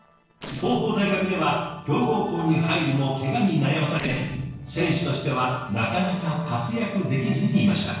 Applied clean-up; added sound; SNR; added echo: neural separator model SepFormer DNS4.